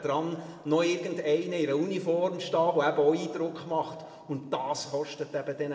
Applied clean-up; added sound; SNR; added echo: none; none; none; reverberation time 1.7 s.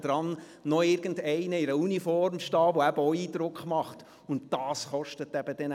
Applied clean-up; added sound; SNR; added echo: none; none; none; none.